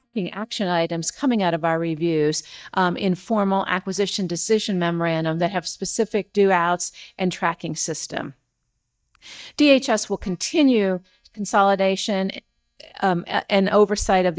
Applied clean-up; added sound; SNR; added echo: neural mask model DeepFilterNet 3.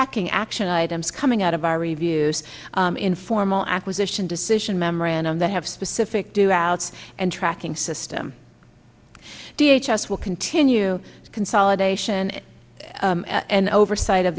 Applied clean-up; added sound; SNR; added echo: none; none; none; none.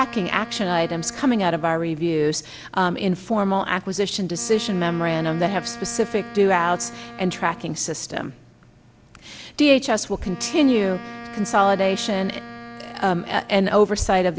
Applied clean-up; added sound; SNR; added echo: none; Wind instrument, woodwind instrument; 17 dB; none.